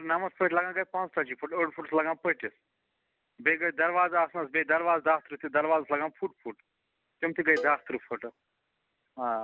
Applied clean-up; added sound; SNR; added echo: none; Cowbell; 14 dB; none.